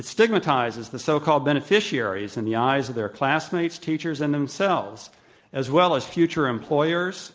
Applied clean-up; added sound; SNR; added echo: none; none; none; none.